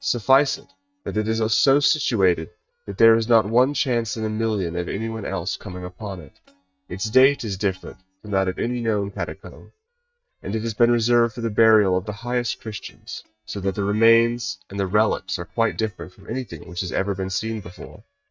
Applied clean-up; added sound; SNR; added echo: neural mask model DeepFilterNet 3.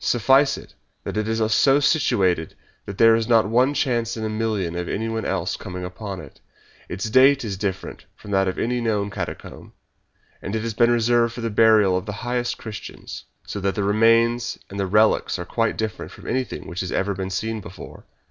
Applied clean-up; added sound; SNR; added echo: none; none; none; none.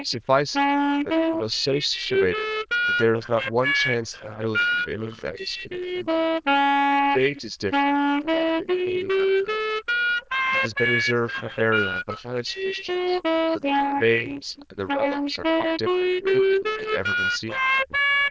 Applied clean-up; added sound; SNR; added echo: neural diffusion model UNIVERSE++.